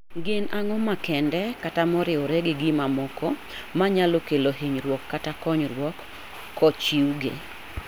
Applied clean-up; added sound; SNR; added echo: none; none; none; none.